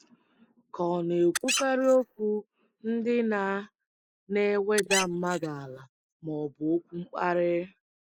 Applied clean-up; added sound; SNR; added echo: neural mask model Resemble Enhance denoiser.